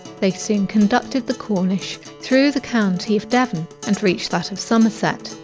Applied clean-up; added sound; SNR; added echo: none; Acoustic guitar; 17 dB; none.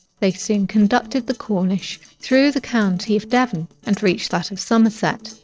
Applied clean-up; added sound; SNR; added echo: neural separator model SepFormer DNS4.